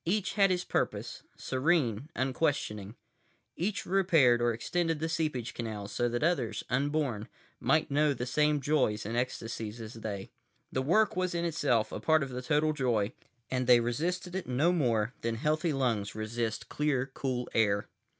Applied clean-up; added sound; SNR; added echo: none; none; none; none.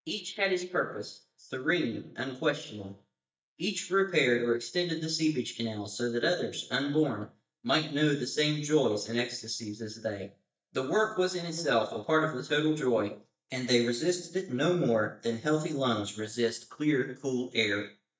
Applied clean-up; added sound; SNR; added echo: neural mask model DeepFilterNet 3.